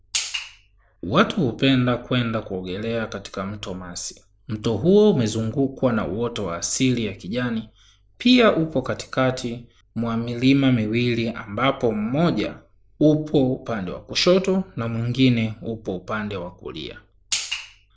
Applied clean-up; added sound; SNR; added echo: none; none; none; none.